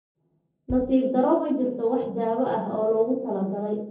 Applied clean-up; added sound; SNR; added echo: neural separator model SepFormer DNS4.